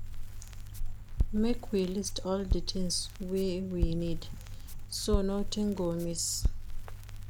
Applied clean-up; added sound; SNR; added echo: none; Crackle; 0 dB; none.